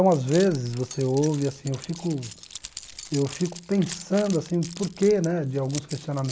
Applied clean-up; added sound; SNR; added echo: none; Keys jangling; 16 dB; none.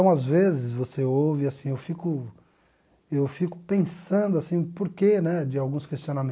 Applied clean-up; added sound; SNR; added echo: none; none; none; none.